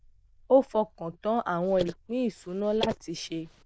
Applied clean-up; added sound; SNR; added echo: neural diffusion model UNIVERSE++.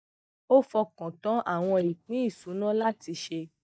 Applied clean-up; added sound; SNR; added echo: neural mask model DeepFilterNet 3.